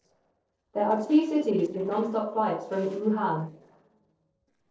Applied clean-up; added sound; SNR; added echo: neural separator model SepFormer DNS4.